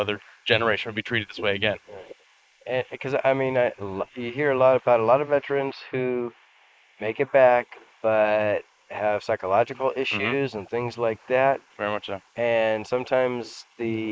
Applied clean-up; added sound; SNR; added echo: neural mask model Resemble Enhance denoiser.